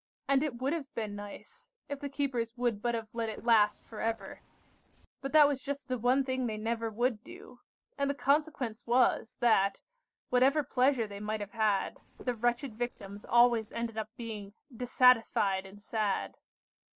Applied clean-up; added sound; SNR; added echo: neural separator model SepFormer DNS4.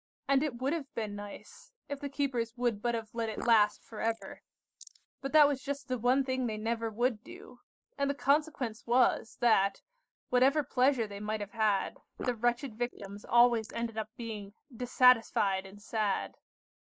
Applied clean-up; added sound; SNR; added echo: neural mask model Resemble Enhance denoiser.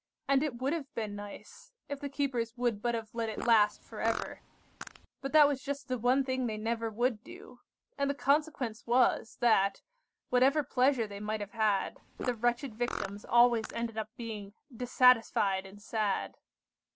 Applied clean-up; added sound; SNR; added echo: none; Fart; 11 dB; none.